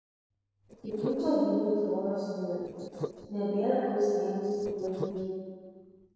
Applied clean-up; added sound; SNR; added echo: neural separator model SepFormer DNS4.